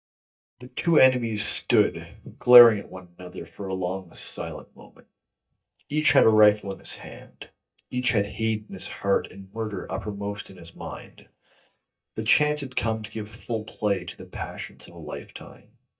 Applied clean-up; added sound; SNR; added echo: neural mask model DeepFilterNet 3.